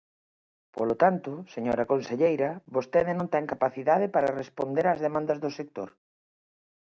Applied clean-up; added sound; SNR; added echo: none; none; none; none.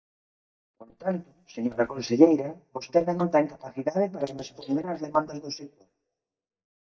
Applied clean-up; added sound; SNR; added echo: neural mask model DeepFilterNet 3.